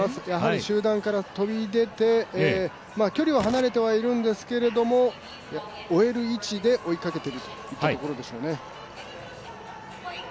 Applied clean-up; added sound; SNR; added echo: none; none; none; none.